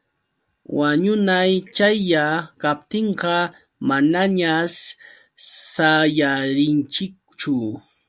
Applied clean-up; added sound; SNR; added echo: none; none; none; none.